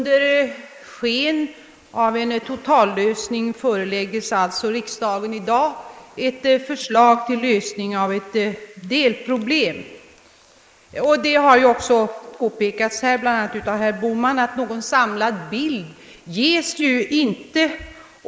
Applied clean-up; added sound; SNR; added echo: neural mask model Resemble Enhance denoiser.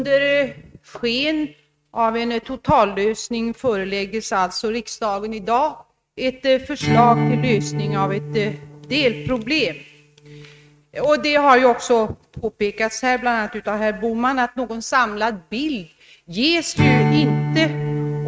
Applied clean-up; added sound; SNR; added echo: neural mask model RNNoise.